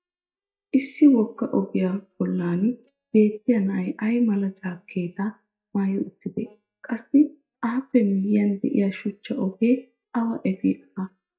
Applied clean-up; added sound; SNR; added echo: neural mask model DeepFilterNet 3.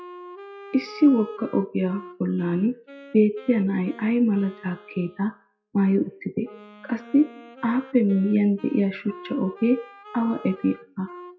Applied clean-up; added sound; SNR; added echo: classical method WPE with log-MMSE.